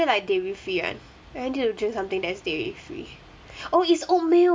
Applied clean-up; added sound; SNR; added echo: none; none; none; none.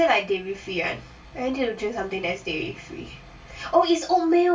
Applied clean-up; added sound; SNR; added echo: none; none; none; reverberation time 0.2 s.